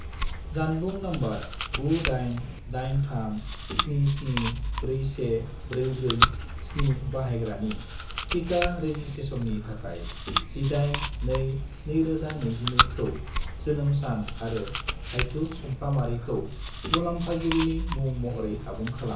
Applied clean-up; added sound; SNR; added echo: none; Chewing, mastication; 2 dB; reverberation time 0.6 s.